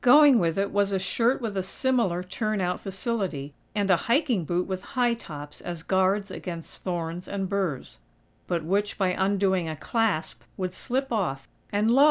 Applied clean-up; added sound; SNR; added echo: none; none; none; none.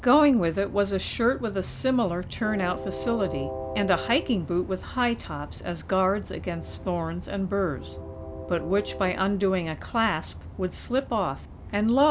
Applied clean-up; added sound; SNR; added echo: none; Train; 12 dB; none.